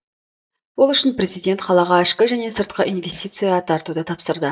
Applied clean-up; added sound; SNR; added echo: neural mask model DeepFilterNet 3.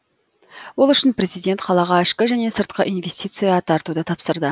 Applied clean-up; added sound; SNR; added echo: none; none; none; none.